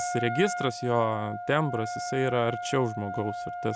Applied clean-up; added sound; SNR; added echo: none; Wind instrument, woodwind instrument; 6 dB; none.